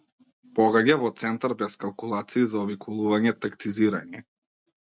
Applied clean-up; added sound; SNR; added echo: none; none; none; none.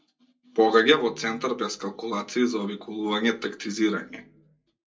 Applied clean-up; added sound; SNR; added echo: none; none; none; reverberation time 0.2 s.